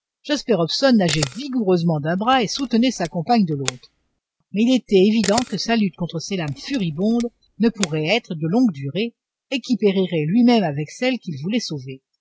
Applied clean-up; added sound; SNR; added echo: none; Camera; 14 dB; none.